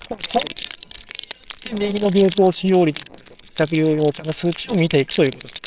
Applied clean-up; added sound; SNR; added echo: neural separator model SepFormer WHAMR!.